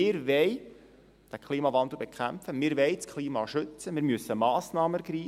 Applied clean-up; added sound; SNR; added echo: none; none; none; none.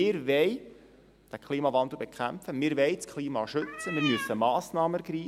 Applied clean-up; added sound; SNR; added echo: none; Cat; 6 dB; none.